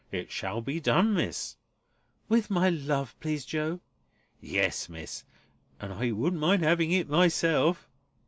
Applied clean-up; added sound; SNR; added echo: none; none; none; none.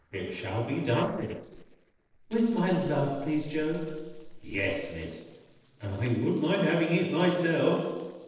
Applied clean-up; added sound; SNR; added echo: neural separator model SepFormer DNS4.